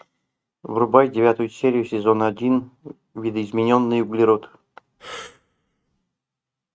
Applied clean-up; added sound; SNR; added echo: neural mask model RNNoise.